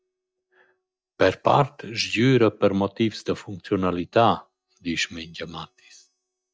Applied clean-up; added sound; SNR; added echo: neural mask model DeepFilterNet 3.